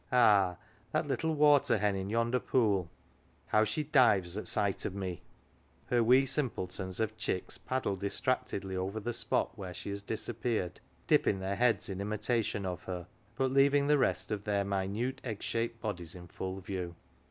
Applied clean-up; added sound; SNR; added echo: none; none; none; none.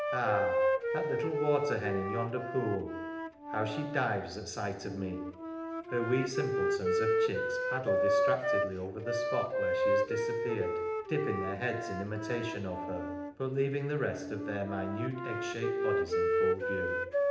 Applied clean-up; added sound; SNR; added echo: none; Wind instrument, woodwind instrument; -3 dB; reverberation time 0.8 s.